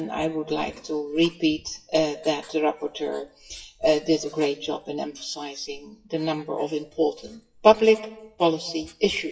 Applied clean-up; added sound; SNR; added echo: classical method WPE with log-MMSE.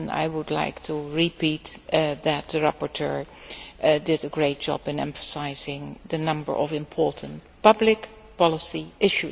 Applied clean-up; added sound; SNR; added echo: none; none; none; none.